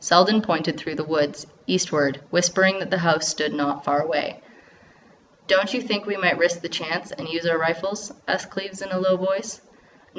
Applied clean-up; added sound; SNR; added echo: none; none; none; none.